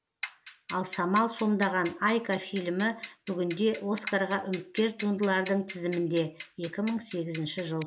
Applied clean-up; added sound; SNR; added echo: none; Clock; 16 dB; none.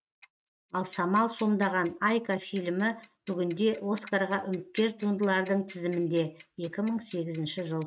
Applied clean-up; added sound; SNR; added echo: neural mask model RNNoise.